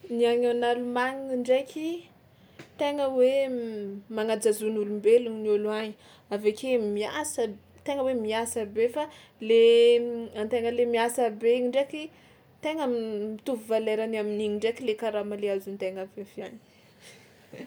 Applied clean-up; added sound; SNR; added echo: none; none; none; none.